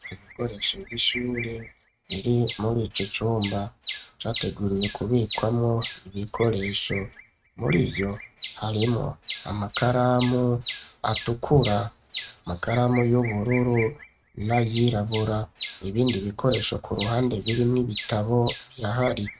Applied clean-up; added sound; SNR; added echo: neural mask model RNNoise.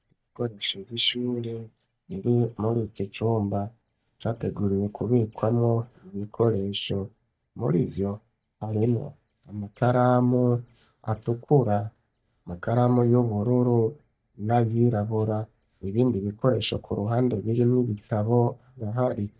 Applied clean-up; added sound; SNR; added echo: neural mask model DeepFilterNet 3.